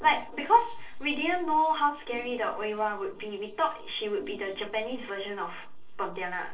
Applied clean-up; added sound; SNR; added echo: neural separator model SepFormer DNS4.